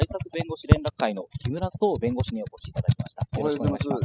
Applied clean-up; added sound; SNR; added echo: classical method spectral subtraction.